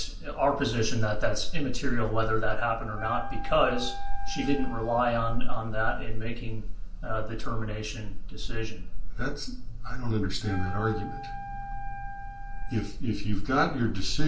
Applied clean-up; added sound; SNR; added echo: none; Wind instrument, woodwind instrument; 17 dB; reverberation time 0.3 s.